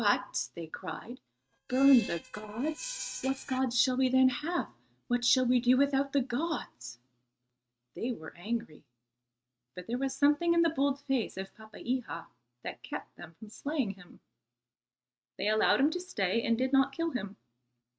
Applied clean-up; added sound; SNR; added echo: neural mask model RNNoise.